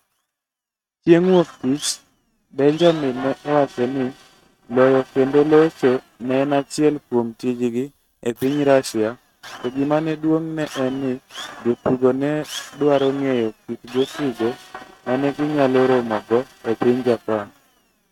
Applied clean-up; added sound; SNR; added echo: neural mask model RNNoise.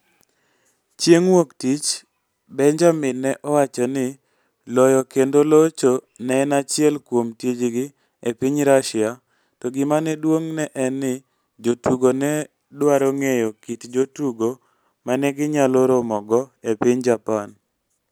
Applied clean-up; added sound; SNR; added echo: none; none; none; none.